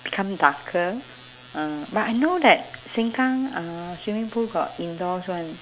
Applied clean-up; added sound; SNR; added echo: none; none; none; none.